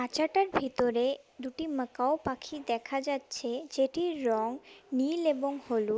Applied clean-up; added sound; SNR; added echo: none; none; none; none.